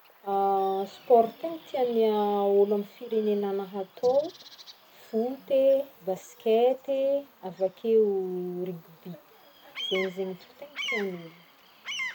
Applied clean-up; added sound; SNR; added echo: none; Bird vocalization, bird call, bird song; 16 dB; none.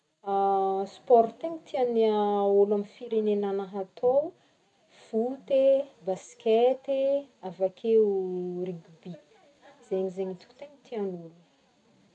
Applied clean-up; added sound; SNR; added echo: none; none; none; none.